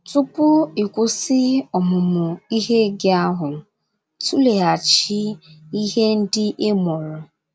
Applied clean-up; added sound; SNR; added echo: none; none; none; none.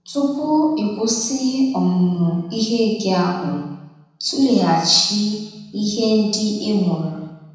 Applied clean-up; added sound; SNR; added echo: none; none; none; reverberation time 1.0 s.